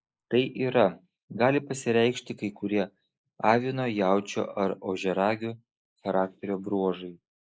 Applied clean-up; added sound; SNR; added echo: neural mask model Resemble Enhance denoiser.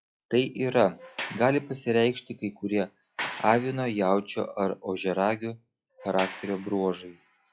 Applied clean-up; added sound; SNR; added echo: classical method log-MMSE.